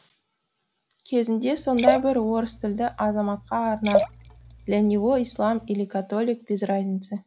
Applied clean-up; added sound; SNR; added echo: none; Liquid; 4 dB; none.